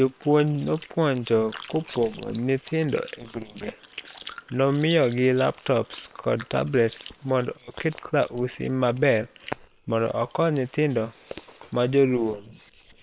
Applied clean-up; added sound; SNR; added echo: neural separator model SepFormer WHAM!.